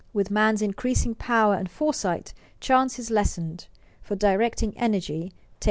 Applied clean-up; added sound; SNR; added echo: none; none; none; none.